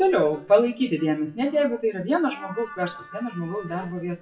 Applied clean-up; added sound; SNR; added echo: classical method WPE with log-MMSE.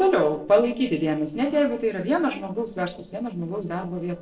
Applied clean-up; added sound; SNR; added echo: neural separator model SepFormer DNS4.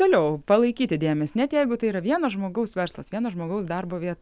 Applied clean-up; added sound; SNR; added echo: none; none; none; none.